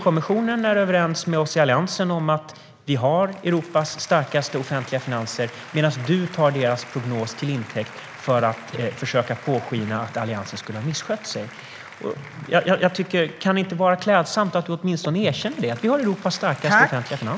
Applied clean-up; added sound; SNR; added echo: none; Applause; 19 dB; none.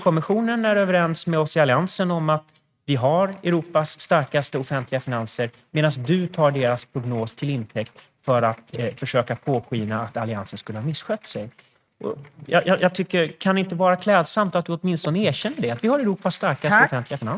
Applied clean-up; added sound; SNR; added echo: neural mask model RNNoise.